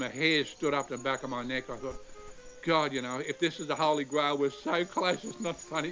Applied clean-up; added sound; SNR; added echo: none; Wind instrument, woodwind instrument + Dog; 20 dB; none.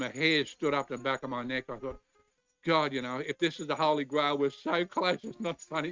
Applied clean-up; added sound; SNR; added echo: neural mask model RNNoise.